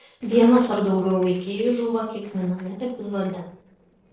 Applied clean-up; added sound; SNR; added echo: neural separator model SepFormer DNS4.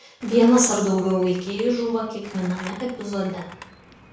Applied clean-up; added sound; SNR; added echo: none; Skateboard; 19 dB; reverberation time 0.6 s.